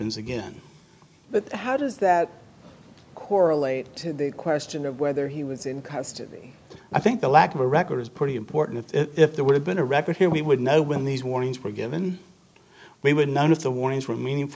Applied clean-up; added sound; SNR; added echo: none; none; none; none.